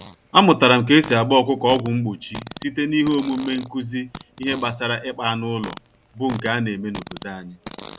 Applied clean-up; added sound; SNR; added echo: none; Fart; 17 dB; none.